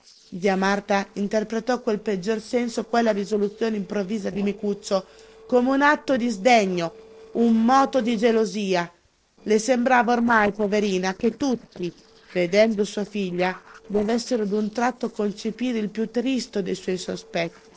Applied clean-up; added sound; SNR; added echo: neural separator model SepFormer DNS4.